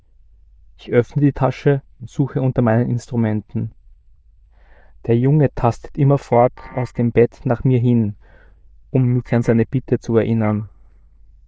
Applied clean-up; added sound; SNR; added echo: neural diffusion model UNIVERSE++.